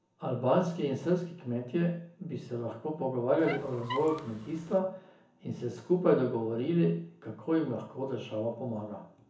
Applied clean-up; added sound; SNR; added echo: none; Squeak; 10 dB; reverberation time 0.6 s.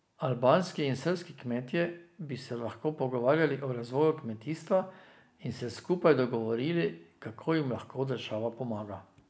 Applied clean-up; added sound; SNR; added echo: none; none; none; none.